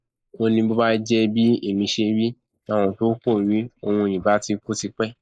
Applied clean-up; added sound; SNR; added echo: neural mask model Resemble Enhance denoiser.